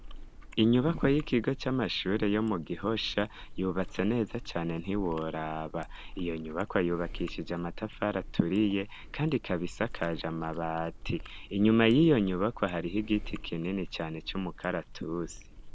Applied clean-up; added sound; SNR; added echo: none; Chewing, mastication; 13 dB; none.